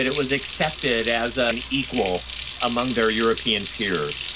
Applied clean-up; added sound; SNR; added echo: none; Water tap, faucet; 1 dB; none.